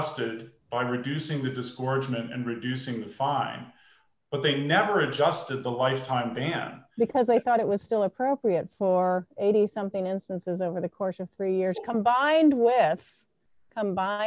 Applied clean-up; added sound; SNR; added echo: none; none; none; none.